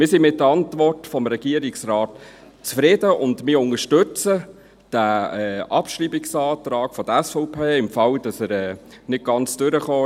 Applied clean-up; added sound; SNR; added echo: none; none; none; none.